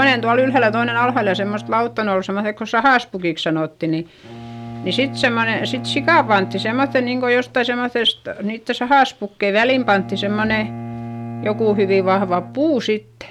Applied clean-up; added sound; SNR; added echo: none; Bowed string instrument; 13 dB; none.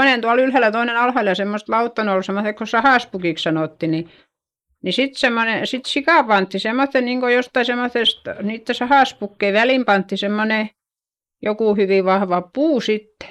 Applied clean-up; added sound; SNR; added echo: neural mask model Resemble Enhance denoiser.